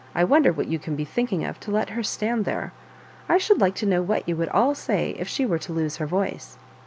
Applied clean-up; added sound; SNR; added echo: none; none; none; none.